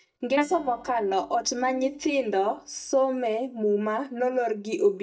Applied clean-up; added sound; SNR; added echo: neural mask model DeepFilterNet 3.